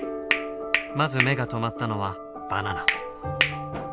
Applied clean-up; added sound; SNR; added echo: none; Hands; 2 dB; none.